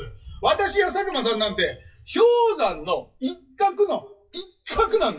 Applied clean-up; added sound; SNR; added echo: classical method WPE with log-MMSE.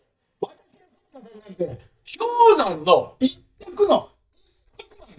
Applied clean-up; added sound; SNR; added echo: neural mask model DeepFilterNet 3.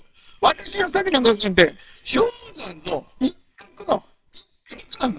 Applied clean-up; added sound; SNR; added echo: neural separator model SepFormer WHAMR!.